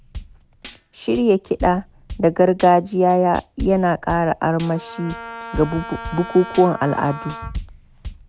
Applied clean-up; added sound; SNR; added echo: none; Tambourine / Drum / Drum kit + Wind instrument, woodwind instrument; 14 dB; none.